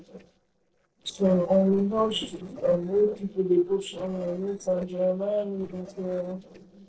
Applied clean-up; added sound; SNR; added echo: neural separator model SepFormer DNS4.